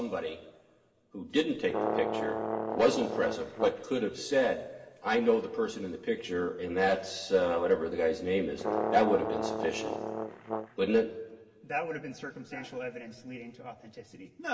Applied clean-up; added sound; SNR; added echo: none; Brass instrument; 3 dB; reverberation time 1.5 s.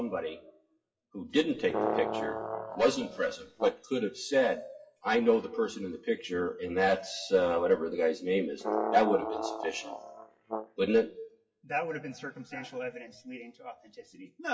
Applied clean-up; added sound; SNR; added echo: classical method WPE with log-MMSE.